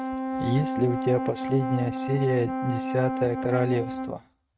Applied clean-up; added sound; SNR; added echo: neural mask model RNNoise.